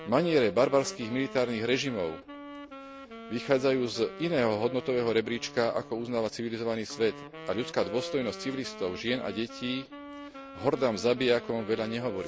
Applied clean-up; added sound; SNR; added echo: none; Wind instrument, woodwind instrument; 13 dB; none.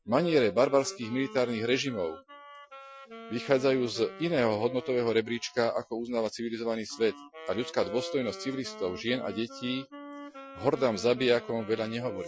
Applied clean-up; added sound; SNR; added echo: classical method Wiener filter.